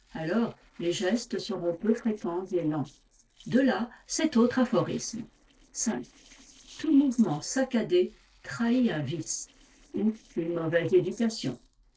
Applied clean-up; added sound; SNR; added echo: neural separator model SepFormer DNS4.